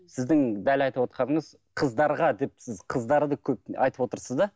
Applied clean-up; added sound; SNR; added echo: none; none; none; none.